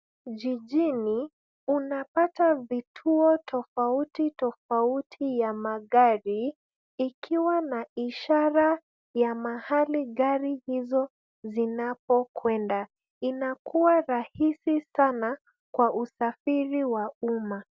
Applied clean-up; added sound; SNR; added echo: none; none; none; none.